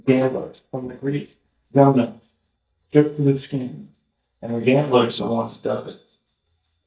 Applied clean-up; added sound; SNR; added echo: neural mask model DeepFilterNet 3.